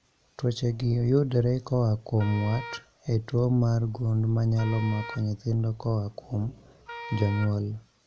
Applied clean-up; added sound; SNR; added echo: none; Wind instrument, woodwind instrument; 15 dB; none.